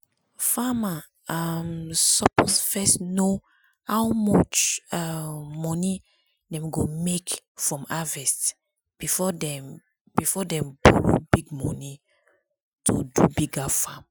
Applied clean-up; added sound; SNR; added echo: classical method Wiener filter.